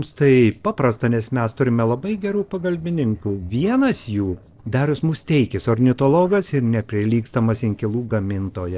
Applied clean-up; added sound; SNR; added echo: neural separator model SepFormer DNS4.